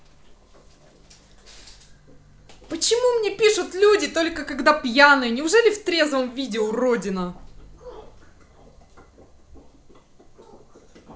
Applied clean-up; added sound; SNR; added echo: none; none; none; none.